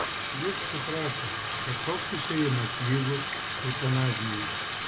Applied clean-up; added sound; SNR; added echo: none; Bathtub (filling or washing); 1 dB; none.